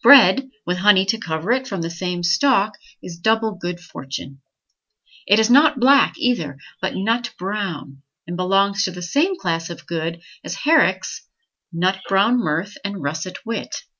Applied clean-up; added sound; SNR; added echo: none; none; none; none.